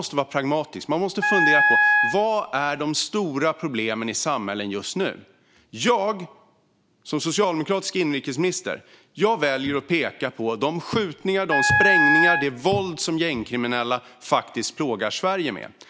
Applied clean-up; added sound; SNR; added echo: none; Wind instrument, woodwind instrument; -3 dB; none.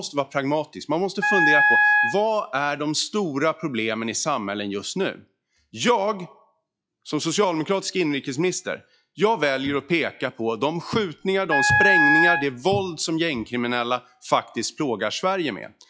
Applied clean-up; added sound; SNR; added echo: classical method log-MMSE.